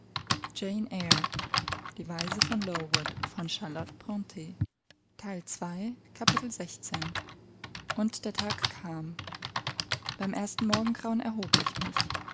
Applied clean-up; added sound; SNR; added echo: none; Typing; -2 dB; none.